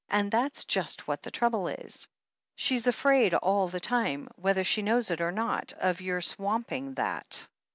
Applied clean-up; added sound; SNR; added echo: none; none; none; none.